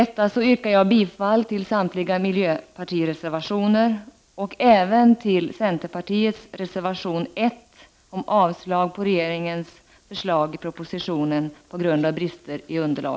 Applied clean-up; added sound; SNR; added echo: none; none; none; none.